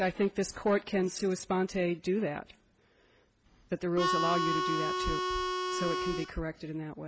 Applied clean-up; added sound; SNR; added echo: none; Harmonica; -2 dB; none.